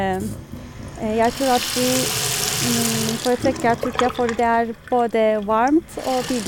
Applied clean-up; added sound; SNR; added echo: none; Sink (filling or washing) / Water tap, faucet; 6 dB; none.